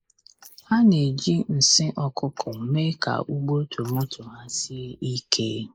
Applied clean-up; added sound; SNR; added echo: neural mask model Resemble Enhance denoiser.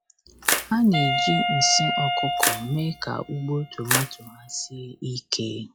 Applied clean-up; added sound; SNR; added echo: classical method log-MMSE.